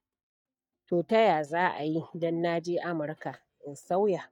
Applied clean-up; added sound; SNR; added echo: neural mask model DeepFilterNet 3.